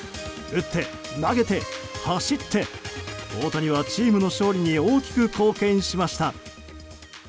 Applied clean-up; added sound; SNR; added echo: none; none; none; none.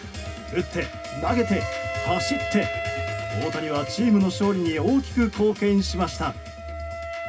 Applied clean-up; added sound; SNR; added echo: none; Wind instrument, woodwind instrument; 9 dB; reverberation time 0.4 s.